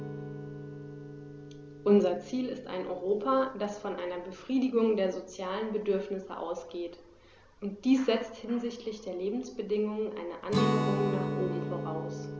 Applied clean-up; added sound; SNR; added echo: none; Guitar; 6 dB; none.